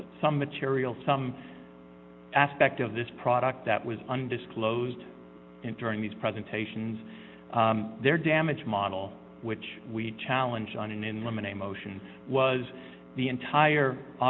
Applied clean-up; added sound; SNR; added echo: none; none; none; none.